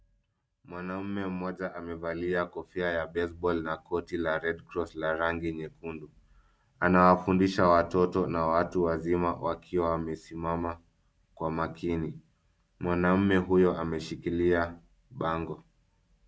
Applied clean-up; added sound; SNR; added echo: none; none; none; none.